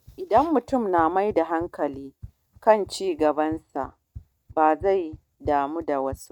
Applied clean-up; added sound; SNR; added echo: neural mask model RNNoise.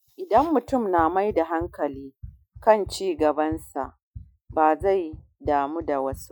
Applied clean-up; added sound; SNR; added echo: classical method Wiener filter.